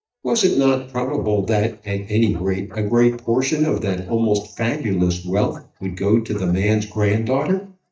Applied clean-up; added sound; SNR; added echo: neural mask model DeepFilterNet 3.